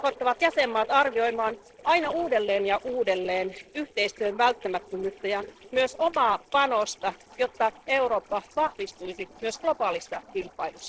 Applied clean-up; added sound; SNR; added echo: neural separator model SepFormer DNS4.